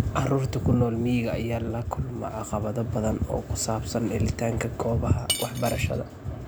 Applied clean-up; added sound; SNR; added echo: none; Cutlery, silverware / Dishes, pots, and pans; 6 dB; none.